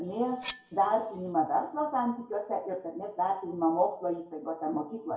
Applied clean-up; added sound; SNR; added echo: none; Cutlery, silverware; 5 dB; reverberation time 0.6 s.